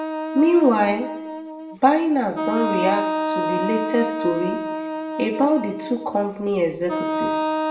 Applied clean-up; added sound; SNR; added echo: none; Wind instrument, woodwind instrument; 4 dB; reverberation time 0.6 s.